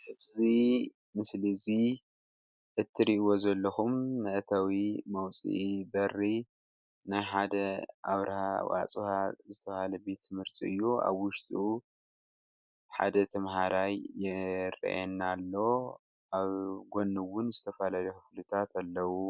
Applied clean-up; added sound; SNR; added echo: none; none; none; none.